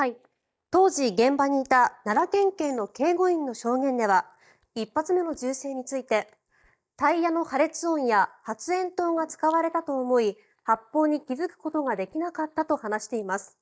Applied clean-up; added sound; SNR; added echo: neural mask model DeepFilterNet 3.